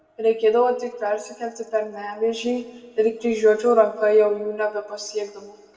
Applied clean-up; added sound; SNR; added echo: none; none; none; reverberation time 1.4 s.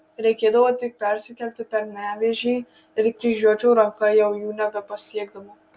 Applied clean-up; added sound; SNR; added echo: none; none; none; none.